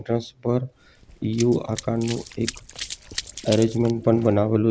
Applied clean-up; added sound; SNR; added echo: none; Run; 14 dB; none.